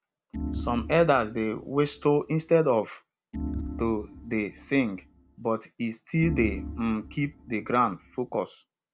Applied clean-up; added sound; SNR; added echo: none; Organ; 10 dB; none.